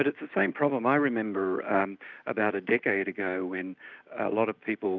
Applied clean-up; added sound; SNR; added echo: none; none; none; none.